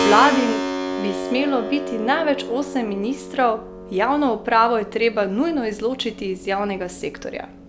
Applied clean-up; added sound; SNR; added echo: none; Keyboard (musical); 7 dB; none.